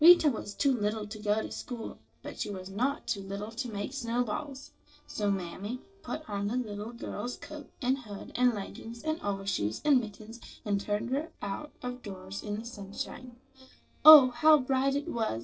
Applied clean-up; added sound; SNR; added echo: neural separator model SepFormer DNS4.